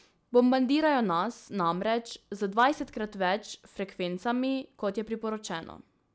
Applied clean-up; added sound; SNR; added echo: none; none; none; none.